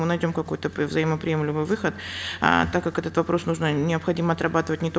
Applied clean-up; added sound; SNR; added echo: none; none; none; none.